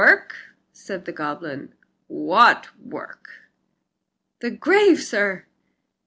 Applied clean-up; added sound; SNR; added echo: none; none; none; none.